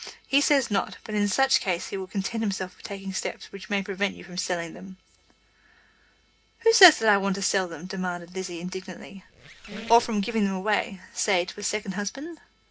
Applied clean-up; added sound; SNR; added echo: none; Squeak; 15 dB; reverberation time 0.3 s.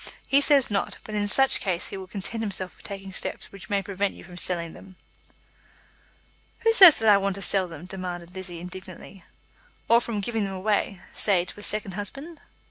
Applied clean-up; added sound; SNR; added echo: none; none; none; none.